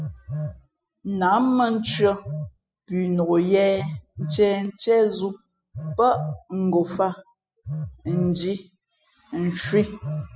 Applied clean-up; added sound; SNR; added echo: classical method spectral subtraction.